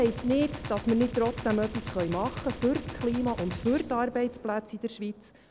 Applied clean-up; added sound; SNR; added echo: none; Gunshot, gunfire; 10 dB; none.